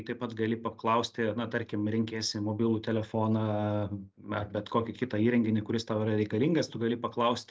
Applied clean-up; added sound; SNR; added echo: none; none; none; none.